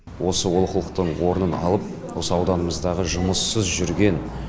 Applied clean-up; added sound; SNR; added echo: none; none; none; none.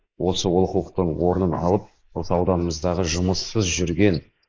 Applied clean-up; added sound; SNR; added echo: neural mask model Resemble Enhance denoiser.